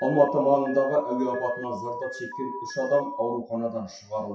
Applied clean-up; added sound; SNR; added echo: classical method WPE with log-MMSE.